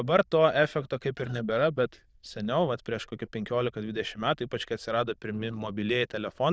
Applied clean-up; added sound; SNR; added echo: neural diffusion model UNIVERSE++.